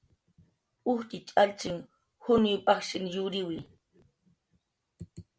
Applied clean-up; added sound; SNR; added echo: none; none; none; none.